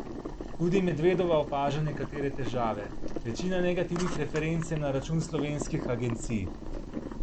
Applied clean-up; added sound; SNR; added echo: none; Boiling; 5 dB; none.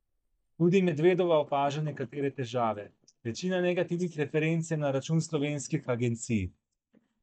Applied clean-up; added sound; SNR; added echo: neural mask model DeepFilterNet 3.